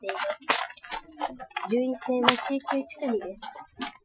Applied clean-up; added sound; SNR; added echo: classical method Wiener filter.